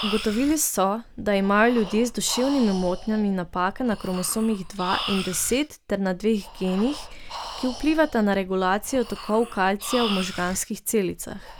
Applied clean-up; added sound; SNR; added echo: none; Breathing; 12 dB; none.